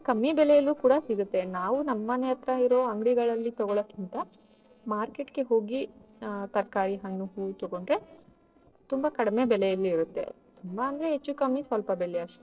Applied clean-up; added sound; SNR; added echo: neural separator model SepFormer DNS4.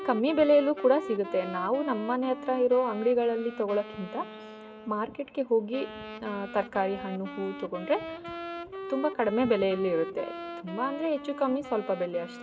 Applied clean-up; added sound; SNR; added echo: none; Wind instrument, woodwind instrument; 12 dB; reverberation time 0.3 s.